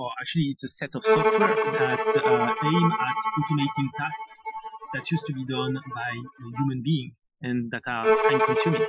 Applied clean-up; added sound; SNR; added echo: classical method Wiener filter.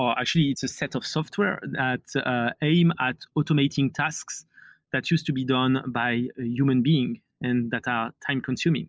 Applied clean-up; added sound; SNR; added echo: none; none; none; none.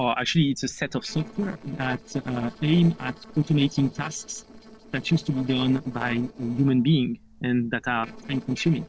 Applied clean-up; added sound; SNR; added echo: neural separator model SepFormer DNS4.